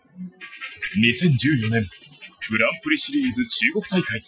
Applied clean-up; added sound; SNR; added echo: classical method Wiener filter.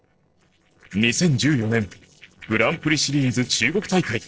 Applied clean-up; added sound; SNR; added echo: neural separator model SepFormer DNS4.